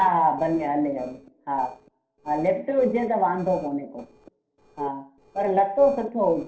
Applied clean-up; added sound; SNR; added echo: neural separator model SepFormer DNS4.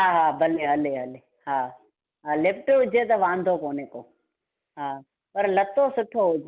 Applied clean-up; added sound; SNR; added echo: none; none; none; none.